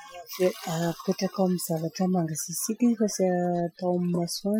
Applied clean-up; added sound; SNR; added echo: classical method Wiener filter.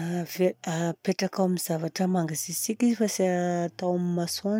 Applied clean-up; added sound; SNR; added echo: none; none; none; none.